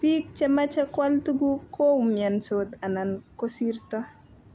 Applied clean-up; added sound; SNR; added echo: none; none; none; none.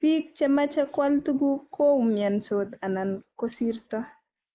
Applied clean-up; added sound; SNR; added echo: neural mask model Resemble Enhance denoiser.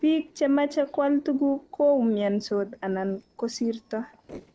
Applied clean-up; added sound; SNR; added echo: neural separator model SepFormer DNS4.